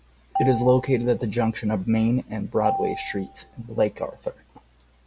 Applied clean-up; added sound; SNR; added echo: none; Marimba, xylophone; 9 dB; none.